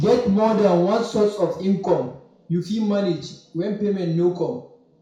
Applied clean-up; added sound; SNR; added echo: none; none; none; reverberation time 0.6 s.